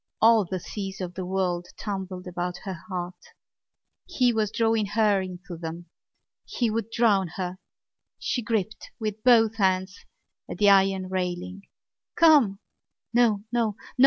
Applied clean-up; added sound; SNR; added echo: none; none; none; none.